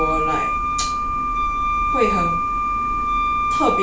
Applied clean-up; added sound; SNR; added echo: none; Wind instrument, woodwind instrument; -5 dB; none.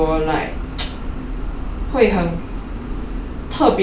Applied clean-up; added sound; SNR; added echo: none; none; none; none.